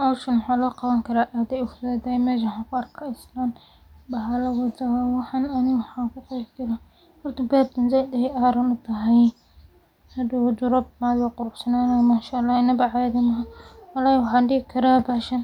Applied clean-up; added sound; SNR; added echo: none; none; none; none.